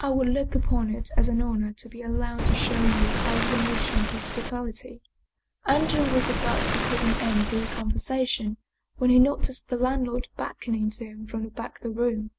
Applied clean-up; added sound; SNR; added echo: none; Waves, surf; 2 dB; none.